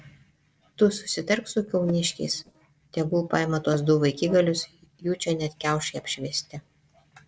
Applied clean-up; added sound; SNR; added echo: neural separator model SepFormer DNS4.